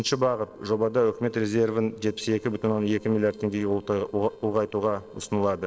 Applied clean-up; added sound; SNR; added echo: neural separator model SepFormer DNS4.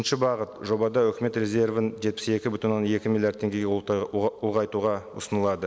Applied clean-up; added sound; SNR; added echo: none; none; none; none.